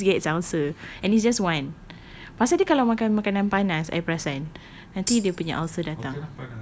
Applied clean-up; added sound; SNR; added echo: none; Tambourine; 12 dB; none.